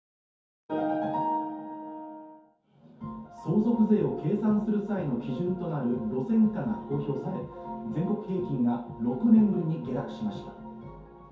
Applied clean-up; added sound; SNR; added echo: none; none; none; reverberation time 0.6 s.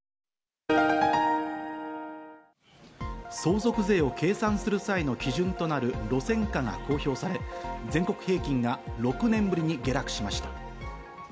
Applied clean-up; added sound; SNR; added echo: none; none; none; none.